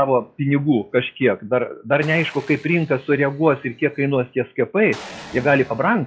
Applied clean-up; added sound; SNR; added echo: classical method log-MMSE.